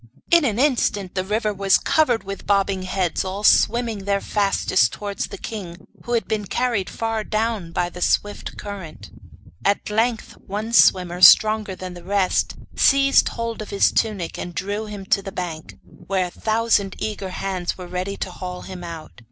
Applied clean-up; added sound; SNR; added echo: none; Wind; 15 dB; none.